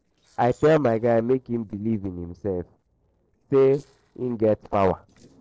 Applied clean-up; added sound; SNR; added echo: neural separator model SepFormer DNS4.